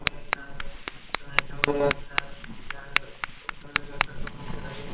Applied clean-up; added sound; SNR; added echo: neural separator model SepFormer WHAMR!.